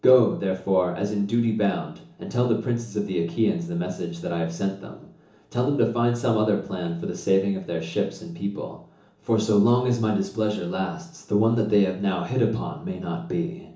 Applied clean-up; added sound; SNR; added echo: none; none; none; reverberation time 0.8 s.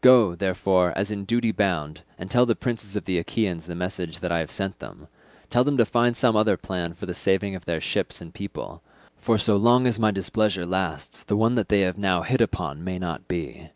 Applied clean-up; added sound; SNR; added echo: none; none; none; none.